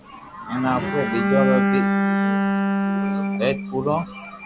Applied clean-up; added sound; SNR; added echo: none; Bowed string instrument; -3 dB; none.